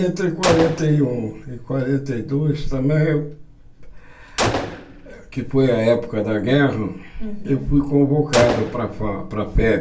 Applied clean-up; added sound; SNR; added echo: none; Gunshot, gunfire; 10 dB; reverberation time 0.3 s.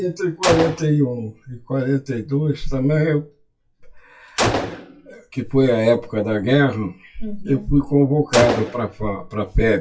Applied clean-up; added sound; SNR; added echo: classical method WPE with log-MMSE.